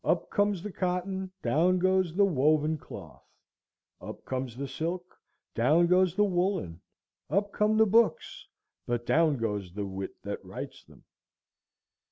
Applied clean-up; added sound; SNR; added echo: none; none; none; none.